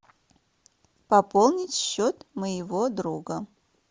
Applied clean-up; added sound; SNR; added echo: none; none; none; none.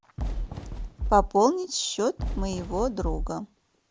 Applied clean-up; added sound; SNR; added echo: none; Fireworks; 4 dB; none.